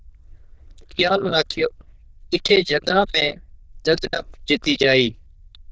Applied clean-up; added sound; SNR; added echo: neural diffusion model UNIVERSE++.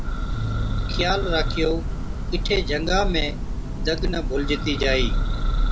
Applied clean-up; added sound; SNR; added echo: none; Church bell; -3 dB; none.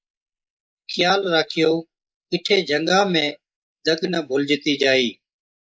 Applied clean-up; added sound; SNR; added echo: neural mask model Resemble Enhance denoiser.